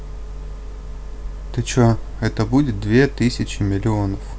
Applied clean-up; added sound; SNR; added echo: none; none; none; none.